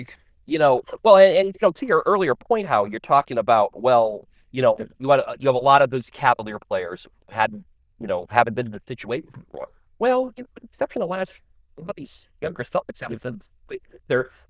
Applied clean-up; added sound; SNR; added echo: neural diffusion model UNIVERSE++.